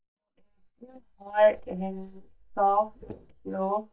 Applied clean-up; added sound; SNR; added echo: neural mask model DeepFilterNet 3.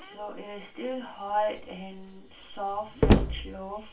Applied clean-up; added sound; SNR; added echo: none; Slam; -4 dB; reverberation time 0.2 s.